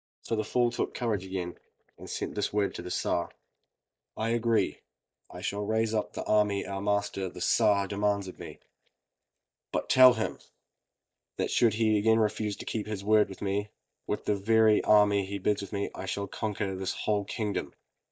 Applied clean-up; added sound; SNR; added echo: neural mask model DeepFilterNet 3.